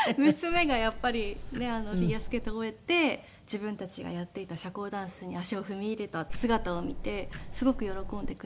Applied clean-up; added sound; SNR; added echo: none; Tick-tock; 4 dB; none.